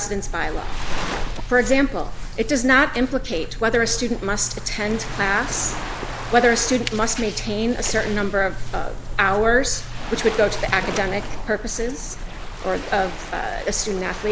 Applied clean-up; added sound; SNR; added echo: none; Waves, surf; 8 dB; none.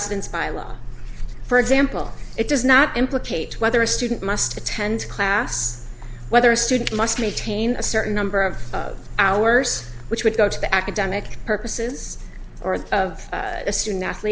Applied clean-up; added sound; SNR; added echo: none; none; none; none.